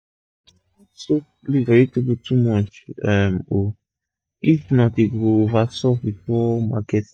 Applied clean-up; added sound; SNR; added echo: neural mask model DeepFilterNet 3.